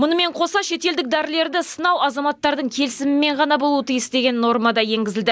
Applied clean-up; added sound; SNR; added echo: none; none; none; none.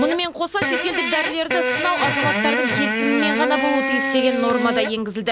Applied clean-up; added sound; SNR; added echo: none; Fart; -1 dB; none.